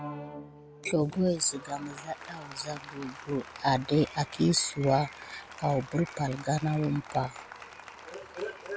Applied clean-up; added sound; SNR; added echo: none; Applause; 15 dB; none.